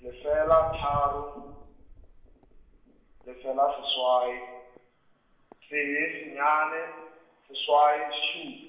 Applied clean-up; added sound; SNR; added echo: none; Walk, footsteps; 19 dB; reverberation time 1.0 s.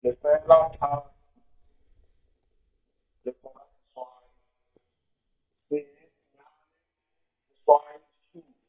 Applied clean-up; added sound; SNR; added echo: neural mask model DeepFilterNet 3.